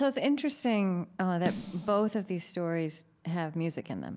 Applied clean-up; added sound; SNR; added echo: none; Snare drum; 12 dB; none.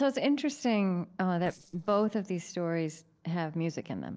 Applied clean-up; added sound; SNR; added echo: neural separator model SepFormer DNS4.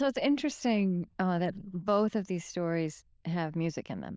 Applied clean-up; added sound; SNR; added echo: neural diffusion model UNIVERSE++.